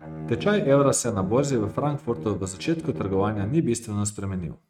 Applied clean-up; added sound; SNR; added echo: neural mask model RNNoise.